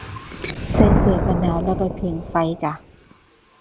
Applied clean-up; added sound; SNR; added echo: none; Thunder; 0 dB; none.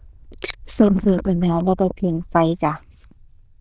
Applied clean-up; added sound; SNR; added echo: neural diffusion model UNIVERSE++.